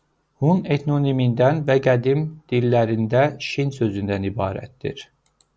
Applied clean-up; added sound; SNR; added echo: none; none; none; none.